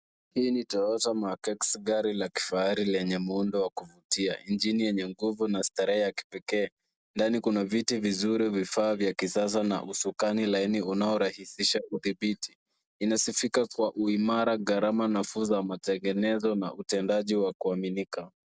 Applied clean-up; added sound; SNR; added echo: none; none; none; none.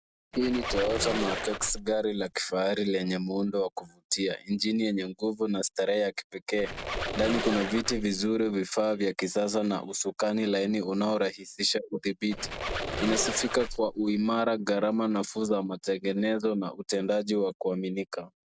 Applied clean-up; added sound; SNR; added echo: none; Squeak; 6 dB; none.